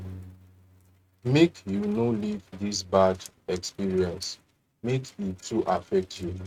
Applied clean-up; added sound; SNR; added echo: neural mask model RNNoise.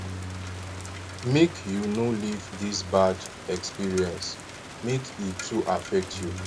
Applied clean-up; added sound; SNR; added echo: none; Rain + Bass guitar; 10 dB; none.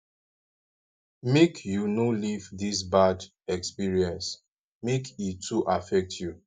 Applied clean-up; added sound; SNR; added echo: none; none; none; none.